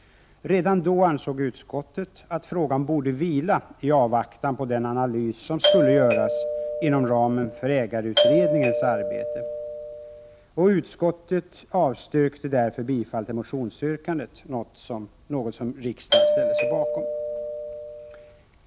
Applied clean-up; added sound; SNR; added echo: none; Doorbell; -1 dB; none.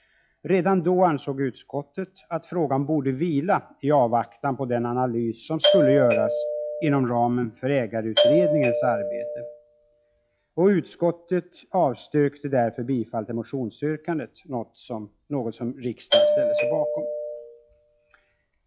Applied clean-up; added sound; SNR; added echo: classical method log-MMSE.